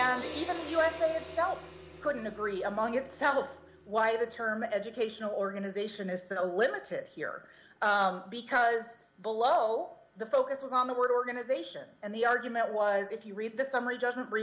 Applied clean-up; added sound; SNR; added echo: none; Gong; 19 dB; none.